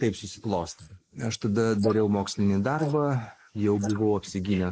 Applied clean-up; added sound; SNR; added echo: neural mask model Resemble Enhance denoiser.